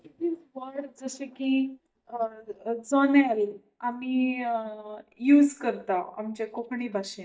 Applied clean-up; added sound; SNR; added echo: neural mask model DeepFilterNet 3.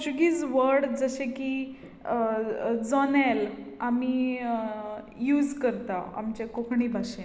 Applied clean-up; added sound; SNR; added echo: none; none; none; none.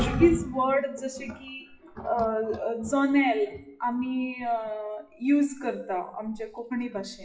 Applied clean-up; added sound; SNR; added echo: classical method WPE with log-MMSE.